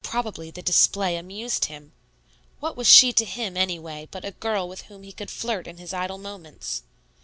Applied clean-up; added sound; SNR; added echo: none; none; none; none.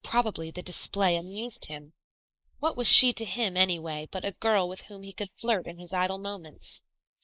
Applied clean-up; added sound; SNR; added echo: neural mask model Resemble Enhance denoiser.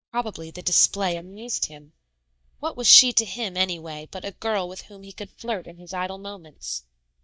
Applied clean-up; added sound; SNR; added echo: neural mask model DeepFilterNet 3.